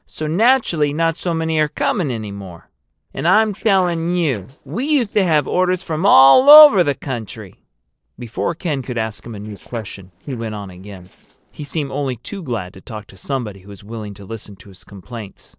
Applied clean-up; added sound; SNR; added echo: neural separator model SepFormer DNS4.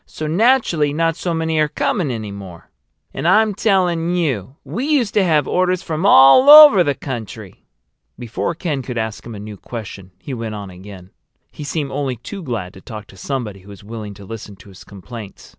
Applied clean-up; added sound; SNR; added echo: none; none; none; none.